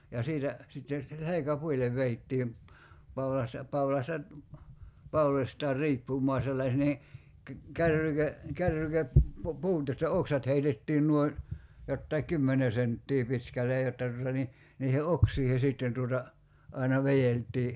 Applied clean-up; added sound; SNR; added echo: none; none; none; none.